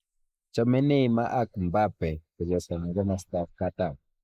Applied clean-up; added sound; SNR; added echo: neural mask model Resemble Enhance denoiser.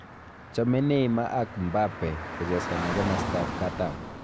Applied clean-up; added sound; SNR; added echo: none; Traffic noise, roadway noise / Car; 6 dB; none.